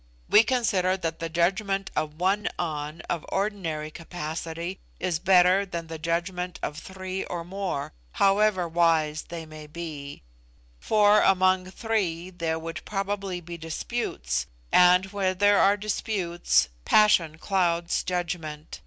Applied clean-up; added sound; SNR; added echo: none; none; none; none.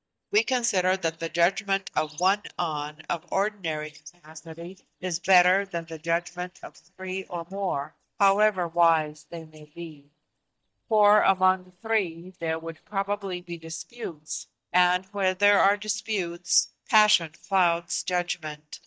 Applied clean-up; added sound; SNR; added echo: neural mask model DeepFilterNet 3.